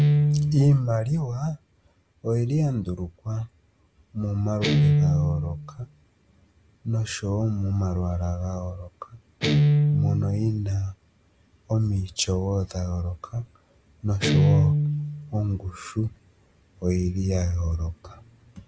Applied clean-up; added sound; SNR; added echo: none; Guitar; 0 dB; none.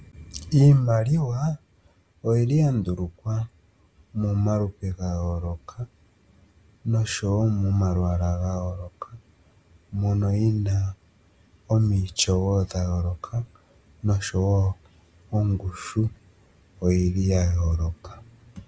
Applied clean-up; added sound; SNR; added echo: none; none; none; none.